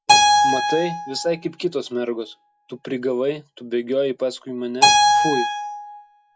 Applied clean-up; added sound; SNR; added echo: classical method log-MMSE.